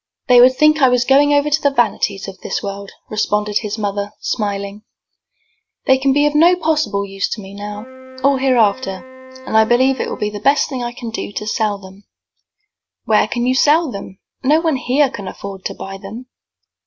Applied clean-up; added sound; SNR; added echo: none; Wind instrument, woodwind instrument; 18 dB; none.